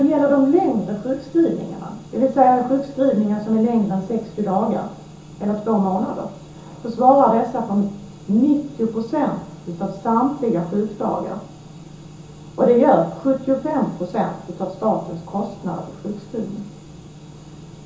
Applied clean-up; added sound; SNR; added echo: none; none; none; reverberation time 0.7 s.